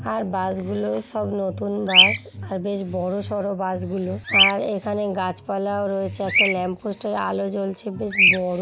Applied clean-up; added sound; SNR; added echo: none; Bird vocalization, bird call, bird song; 0 dB; none.